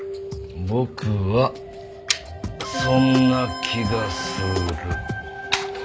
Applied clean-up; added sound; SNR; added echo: none; Printer; 10 dB; none.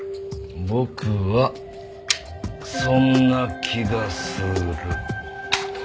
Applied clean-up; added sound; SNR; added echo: none; none; none; none.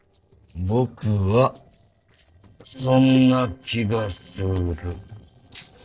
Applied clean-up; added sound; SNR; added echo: neural separator model SepFormer DNS4.